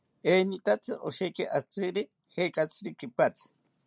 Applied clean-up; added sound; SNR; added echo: none; none; none; none.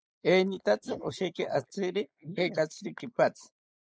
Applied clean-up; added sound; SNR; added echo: neural mask model Resemble Enhance denoiser.